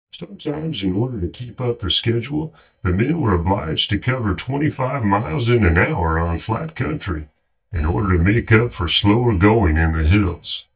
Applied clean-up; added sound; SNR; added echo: neural mask model DeepFilterNet 3.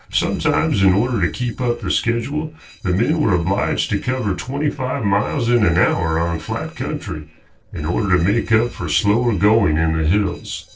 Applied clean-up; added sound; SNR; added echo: neural separator model SepFormer DNS4.